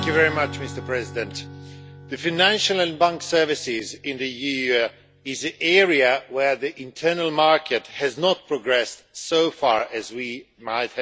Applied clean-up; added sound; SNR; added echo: none; Strum; 17 dB; none.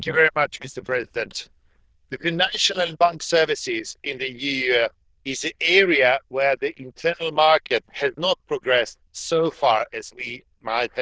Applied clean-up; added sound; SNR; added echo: neural diffusion model UNIVERSE++.